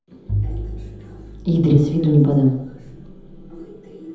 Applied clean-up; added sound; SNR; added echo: none; Bowed string instrument; 10 dB; reverberation time 0.9 s.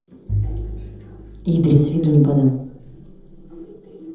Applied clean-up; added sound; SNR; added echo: neural separator model SepFormer DNS4.